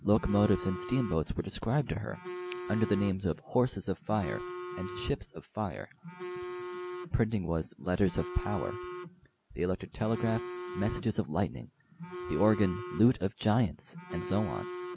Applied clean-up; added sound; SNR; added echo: none; Telephone; 10 dB; none.